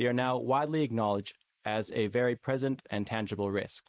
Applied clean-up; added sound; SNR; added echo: neural mask model Resemble Enhance denoiser.